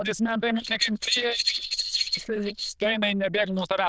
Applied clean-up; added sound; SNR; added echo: neural diffusion model UNIVERSE++.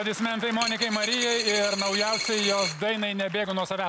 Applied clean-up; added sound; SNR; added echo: none; Coin (dropping); 4 dB; none.